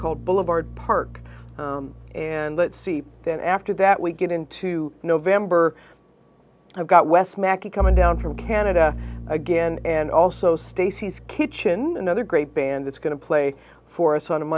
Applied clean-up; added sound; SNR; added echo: none; Bowed string instrument; 10 dB; none.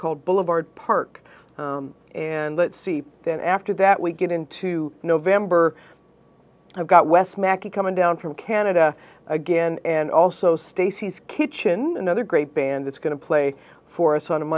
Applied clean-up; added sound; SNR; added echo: none; none; none; none.